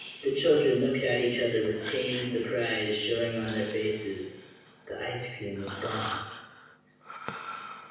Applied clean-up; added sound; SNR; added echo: none; Breathing; 12 dB; reverberation time 1.1 s.